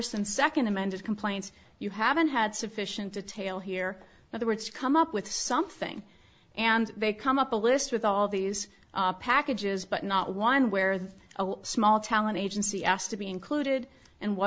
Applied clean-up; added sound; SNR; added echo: none; none; none; none.